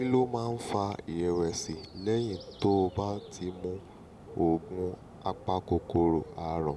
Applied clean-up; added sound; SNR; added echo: none; Bird; 16 dB; none.